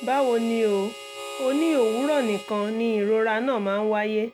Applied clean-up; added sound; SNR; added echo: none; Harmonica; 14 dB; none.